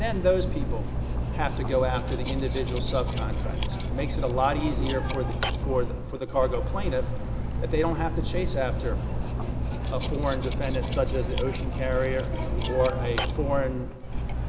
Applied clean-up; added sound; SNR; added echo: none; Cutlery, silverware; -2 dB; none.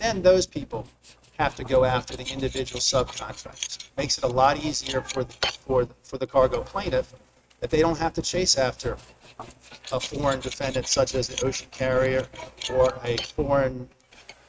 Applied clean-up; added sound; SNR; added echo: neural mask model RNNoise.